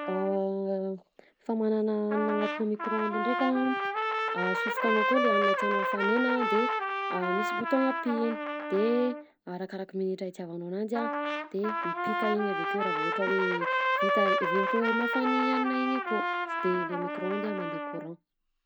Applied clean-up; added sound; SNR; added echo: none; Trumpet; 0 dB; none.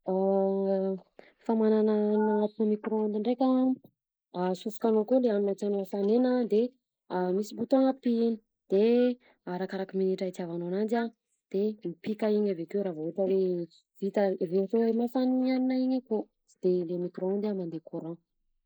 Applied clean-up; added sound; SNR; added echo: neural mask model Resemble Enhance denoiser.